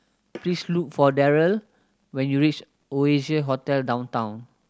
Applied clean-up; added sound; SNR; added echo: none; none; none; none.